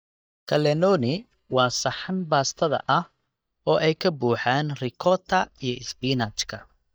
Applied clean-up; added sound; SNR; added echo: neural mask model DeepFilterNet 3.